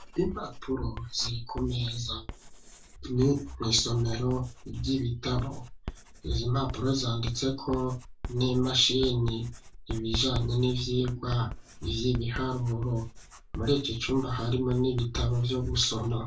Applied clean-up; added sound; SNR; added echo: none; Writing; 12 dB; reverberation time 0.1 s.